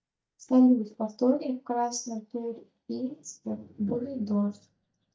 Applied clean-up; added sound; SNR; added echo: neural mask model DeepFilterNet 3.